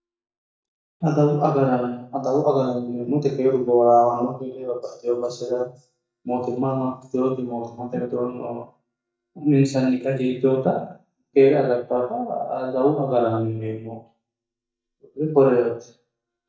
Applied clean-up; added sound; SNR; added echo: neural mask model DeepFilterNet 3.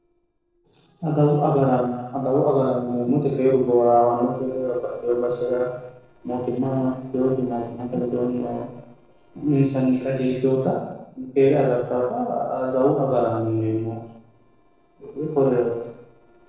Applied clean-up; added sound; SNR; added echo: neural separator model SepFormer DNS4.